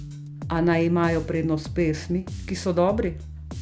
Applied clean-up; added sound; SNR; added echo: none; Bass guitar; 10 dB; none.